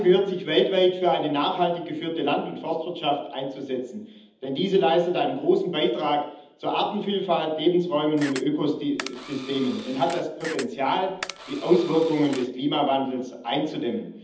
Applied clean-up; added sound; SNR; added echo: none; Camera; 15 dB; reverberation time 0.8 s.